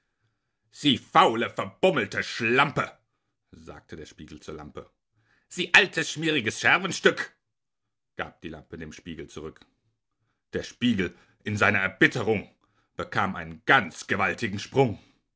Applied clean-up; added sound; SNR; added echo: none; none; none; none.